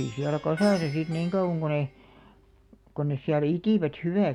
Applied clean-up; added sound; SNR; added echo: none; Plucked string instrument; 20 dB; none.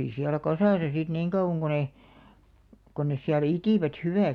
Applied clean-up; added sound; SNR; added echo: none; none; none; none.